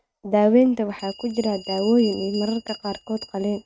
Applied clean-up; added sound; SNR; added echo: neural mask model RNNoise.